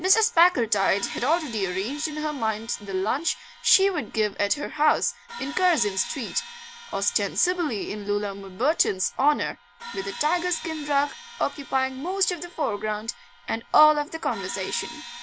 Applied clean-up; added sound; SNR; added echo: none; Crash cymbal; 16 dB; none.